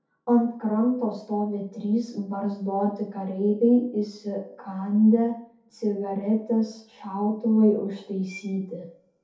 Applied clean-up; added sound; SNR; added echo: none; none; none; reverberation time 0.5 s.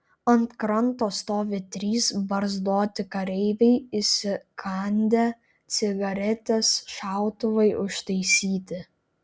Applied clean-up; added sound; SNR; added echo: none; none; none; none.